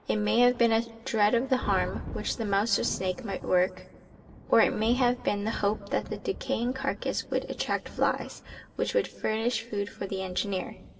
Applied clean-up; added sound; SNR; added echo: none; Thunder; 15 dB; reverberation time 1.4 s.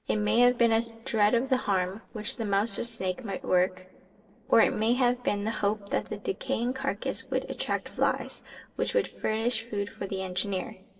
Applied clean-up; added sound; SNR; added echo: neural separator model SepFormer DNS4.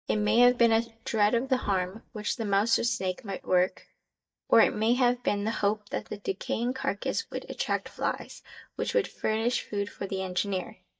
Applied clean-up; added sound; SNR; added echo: neural mask model DeepFilterNet 3.